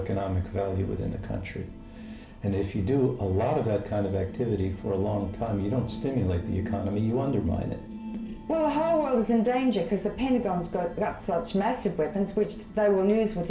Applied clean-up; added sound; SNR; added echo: none; none; none; reverberation time 0.5 s.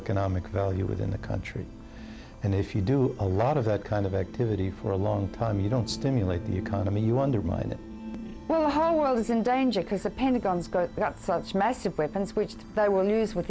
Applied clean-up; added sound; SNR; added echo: none; none; none; none.